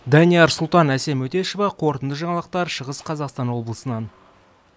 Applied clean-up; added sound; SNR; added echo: none; none; none; none.